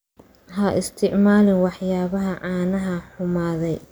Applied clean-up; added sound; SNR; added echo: none; none; none; none.